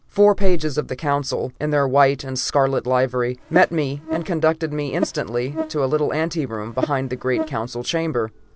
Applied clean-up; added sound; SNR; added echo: none; Buzz; 9 dB; none.